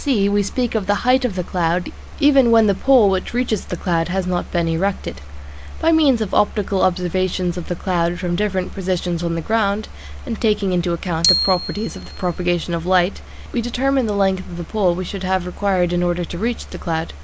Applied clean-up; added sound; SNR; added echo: none; Glockenspiel; 7 dB; none.